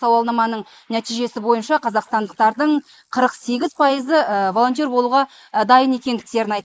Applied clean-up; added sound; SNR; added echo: neural mask model Resemble Enhance denoiser.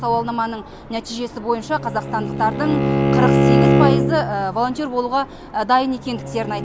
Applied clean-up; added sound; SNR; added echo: none; Bowed string instrument; -2 dB; none.